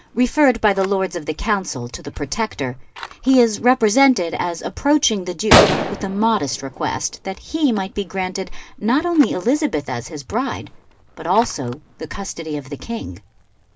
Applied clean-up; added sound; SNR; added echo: none; Gunshot, gunfire; 7 dB; none.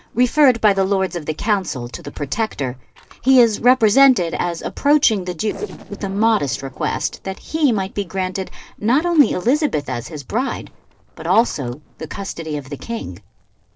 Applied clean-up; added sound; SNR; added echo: neural separator model SepFormer DNS4.